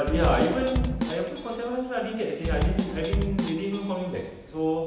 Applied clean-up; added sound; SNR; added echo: none; Bass drum / Snare drum; 2 dB; none.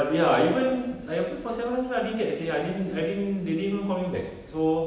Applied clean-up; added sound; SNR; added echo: none; none; none; none.